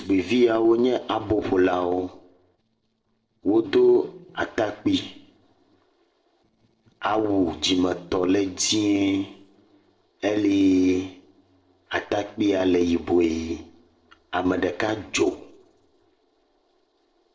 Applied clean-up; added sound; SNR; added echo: neural separator model SepFormer DNS4.